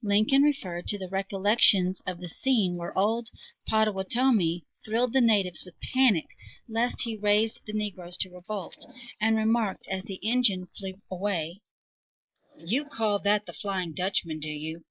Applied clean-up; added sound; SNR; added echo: neural mask model Resemble Enhance denoiser.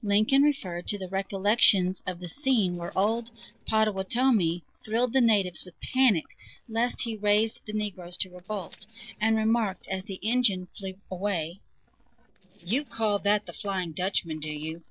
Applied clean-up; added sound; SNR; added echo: neural separator model SepFormer DNS4.